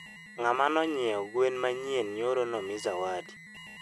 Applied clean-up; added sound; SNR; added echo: none; Alarm; 16 dB; none.